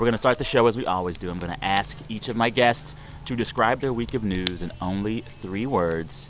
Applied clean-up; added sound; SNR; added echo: none; Fire / Rain; 14 dB; none.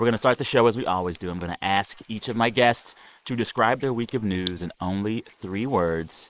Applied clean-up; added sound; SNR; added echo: neural mask model Resemble Enhance denoiser.